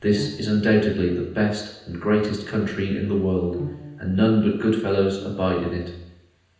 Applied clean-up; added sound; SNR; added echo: none; Bowed string instrument; 19 dB; reverberation time 0.9 s.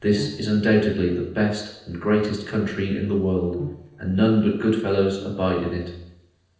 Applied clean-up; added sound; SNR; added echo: neural separator model SepFormer DNS4.